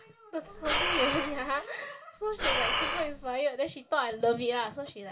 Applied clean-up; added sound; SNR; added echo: none; Breathing; -2 dB; reverberation time 0.2 s.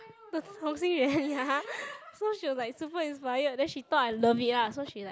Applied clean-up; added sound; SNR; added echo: none; none; none; none.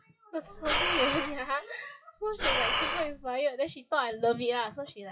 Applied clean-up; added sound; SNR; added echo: classical method WPE with log-MMSE.